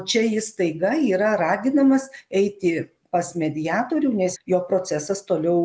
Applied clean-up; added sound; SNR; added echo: none; none; none; none.